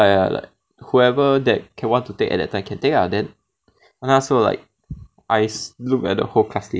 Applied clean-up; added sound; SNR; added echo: none; none; none; none.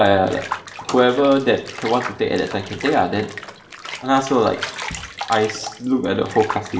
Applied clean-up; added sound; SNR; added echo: none; Bathtub (filling or washing) / Water; 12 dB; reverberation time 0.7 s.